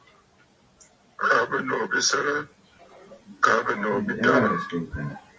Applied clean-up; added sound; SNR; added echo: none; none; none; none.